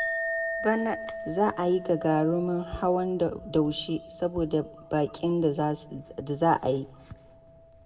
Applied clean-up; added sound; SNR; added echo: none; Chink, clink; 10 dB; reverberation time 0.6 s.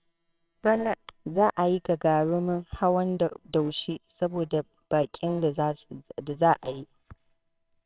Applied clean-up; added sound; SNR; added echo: neural separator model SepFormer WHAMR!.